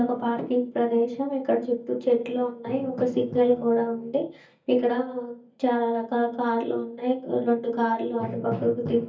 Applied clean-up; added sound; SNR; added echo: neural mask model DeepFilterNet 3.